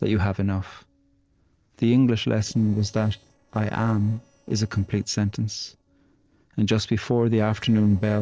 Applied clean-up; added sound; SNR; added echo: neural separator model SepFormer DNS4.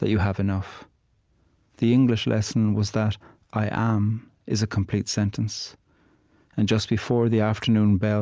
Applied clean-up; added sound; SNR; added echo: none; none; none; none.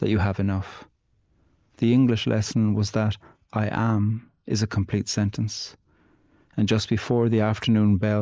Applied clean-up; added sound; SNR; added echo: neural mask model Resemble Enhance denoiser.